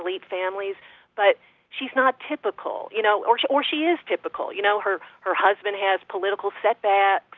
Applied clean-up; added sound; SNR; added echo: none; none; none; none.